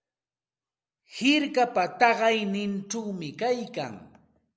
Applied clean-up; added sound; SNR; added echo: none; none; none; none.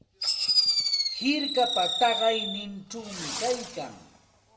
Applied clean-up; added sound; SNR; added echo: none; Fireworks; 0 dB; reverberation time 0.1 s.